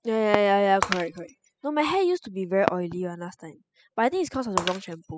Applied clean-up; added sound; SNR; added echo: classical method spectral subtraction.